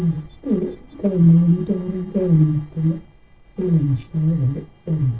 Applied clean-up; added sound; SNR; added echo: neural separator model SepFormer DNS4.